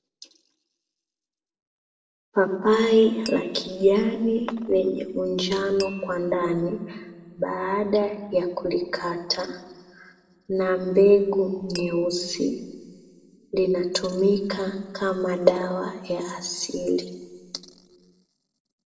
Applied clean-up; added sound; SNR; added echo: none; Glass; 18 dB; reverberation time 1.3 s.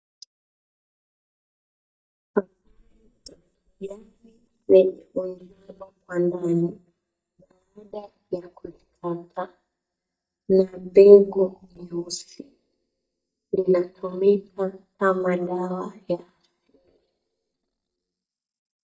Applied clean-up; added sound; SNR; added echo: neural mask model DeepFilterNet 3.